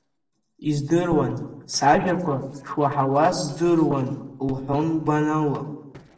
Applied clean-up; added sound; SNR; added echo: neural separator model SepFormer DNS4.